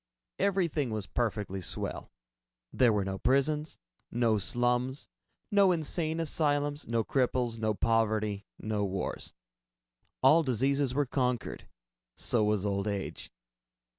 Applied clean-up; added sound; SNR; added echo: none; none; none; none.